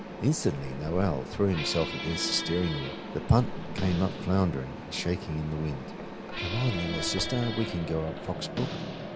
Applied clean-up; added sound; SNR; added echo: none; Squeak + Mechanisms; 6 dB; none.